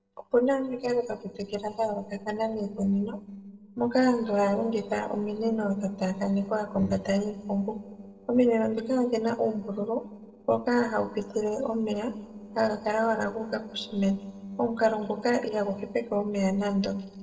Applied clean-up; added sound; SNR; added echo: neural separator model SepFormer DNS4.